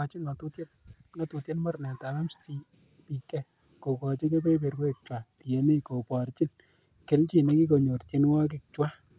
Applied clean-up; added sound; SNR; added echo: none; none; none; none.